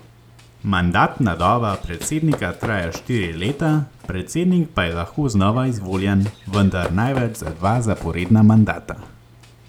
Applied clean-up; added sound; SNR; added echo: none; Run; 18 dB; none.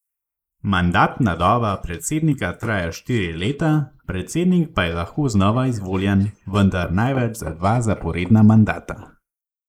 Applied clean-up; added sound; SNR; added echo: neural mask model Resemble Enhance denoiser.